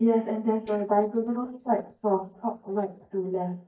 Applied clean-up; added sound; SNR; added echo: neural mask model DeepFilterNet 3.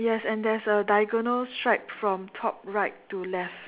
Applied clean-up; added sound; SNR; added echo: none; none; none; none.